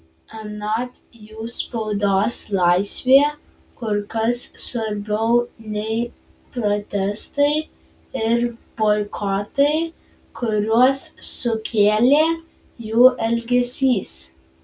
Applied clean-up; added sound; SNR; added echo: none; none; none; none.